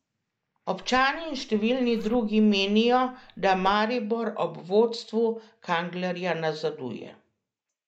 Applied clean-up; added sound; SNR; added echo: neural mask model Resemble Enhance denoiser.